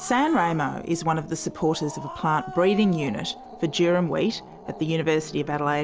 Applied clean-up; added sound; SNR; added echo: none; Growling; 15 dB; none.